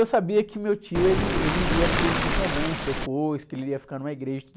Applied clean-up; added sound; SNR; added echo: none; Waves, surf; -2 dB; none.